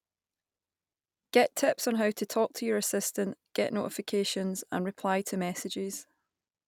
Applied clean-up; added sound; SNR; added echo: none; none; none; none.